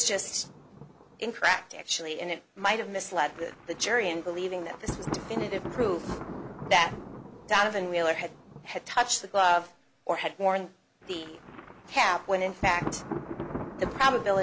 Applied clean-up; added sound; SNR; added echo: none; Thunder; 11 dB; none.